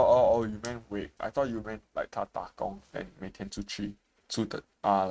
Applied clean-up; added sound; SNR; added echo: neural mask model RNNoise.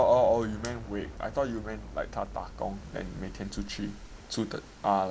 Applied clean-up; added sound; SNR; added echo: none; Explosion; 13 dB; none.